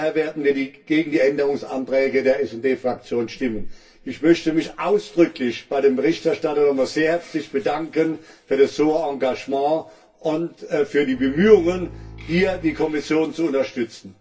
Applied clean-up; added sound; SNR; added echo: none; Bowed string instrument; 19 dB; reverberation time 0.2 s.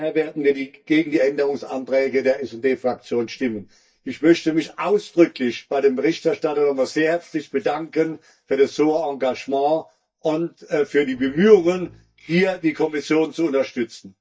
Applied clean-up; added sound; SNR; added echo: neural mask model DeepFilterNet 3.